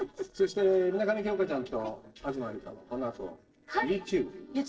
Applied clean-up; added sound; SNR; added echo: neural separator model SepFormer DNS4.